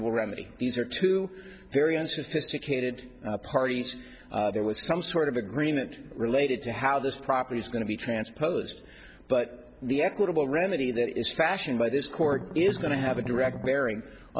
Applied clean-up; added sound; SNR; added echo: none; Strum; 7 dB; none.